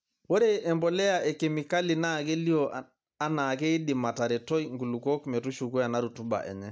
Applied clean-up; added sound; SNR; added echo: none; none; none; none.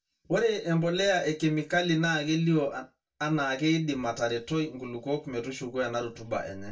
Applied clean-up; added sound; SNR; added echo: none; none; none; reverberation time 0.1 s.